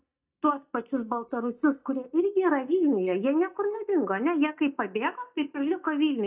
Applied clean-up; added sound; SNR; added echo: neural mask model DeepFilterNet 3.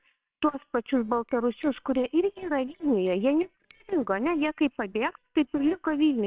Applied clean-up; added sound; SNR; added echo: neural separator model SepFormer WHAMR!.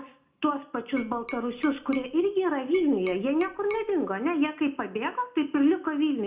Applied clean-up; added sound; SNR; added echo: none; Tap; 17 dB; reverberation time 0.3 s.